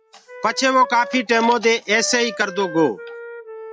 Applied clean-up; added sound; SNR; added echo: classical method log-MMSE.